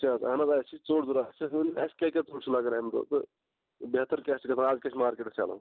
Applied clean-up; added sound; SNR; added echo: none; none; none; none.